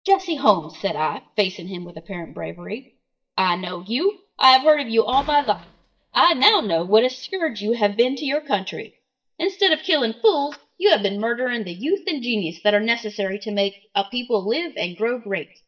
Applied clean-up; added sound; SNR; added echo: neural mask model DeepFilterNet 3.